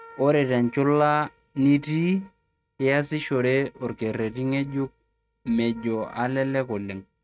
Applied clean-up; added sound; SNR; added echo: neural mask model RNNoise.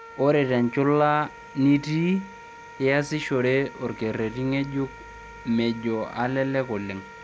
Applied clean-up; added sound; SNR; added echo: none; Wind instrument, woodwind instrument; 19 dB; none.